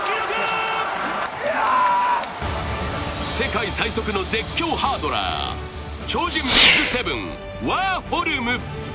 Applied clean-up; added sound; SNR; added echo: none; Fireworks; 3 dB; none.